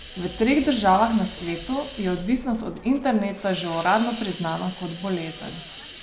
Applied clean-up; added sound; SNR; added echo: none; Hiss; 7 dB; none.